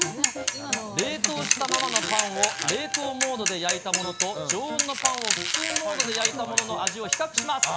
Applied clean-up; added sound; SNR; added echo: none; Mechanisms / Bicycle + Squeak; -2 dB; none.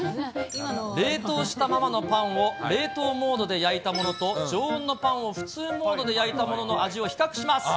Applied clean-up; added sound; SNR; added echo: none; none; none; none.